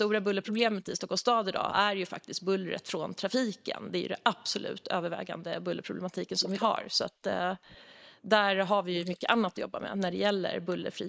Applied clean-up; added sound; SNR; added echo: neural mask model Resemble Enhance denoiser.